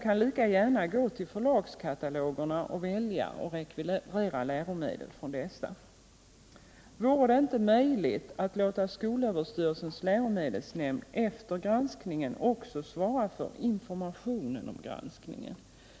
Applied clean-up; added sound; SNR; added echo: none; none; none; none.